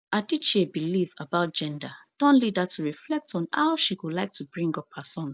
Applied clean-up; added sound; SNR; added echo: none; none; none; none.